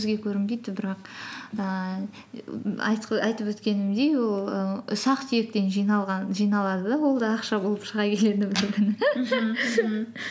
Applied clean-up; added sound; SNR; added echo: none; none; none; none.